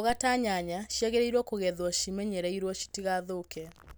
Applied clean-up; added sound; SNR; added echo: none; none; none; none.